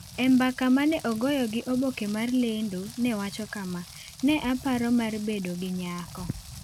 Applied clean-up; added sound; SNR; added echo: none; Rain; 17 dB; none.